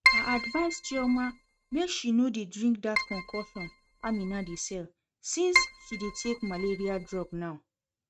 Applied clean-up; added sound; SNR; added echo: neural mask model RNNoise.